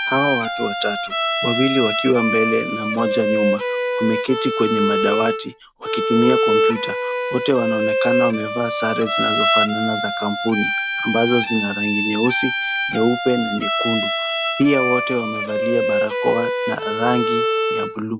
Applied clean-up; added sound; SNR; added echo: none; Bowed string instrument; 0 dB; none.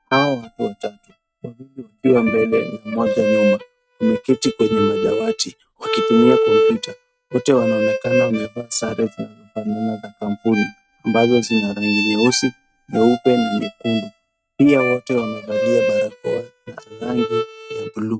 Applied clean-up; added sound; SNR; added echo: neural mask model RNNoise.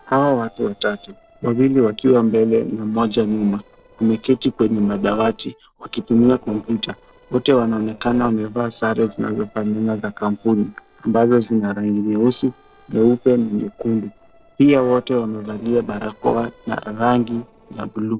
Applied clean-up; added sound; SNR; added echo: neural separator model SepFormer DNS4.